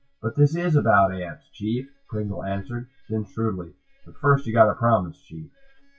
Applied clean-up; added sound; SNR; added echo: classical method WPE with log-MMSE.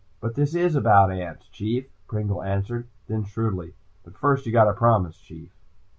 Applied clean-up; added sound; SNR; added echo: none; none; none; none.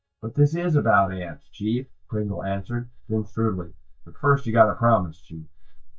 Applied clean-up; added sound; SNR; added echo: neural mask model DeepFilterNet 3.